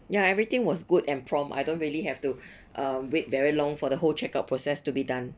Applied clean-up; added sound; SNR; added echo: none; none; none; none.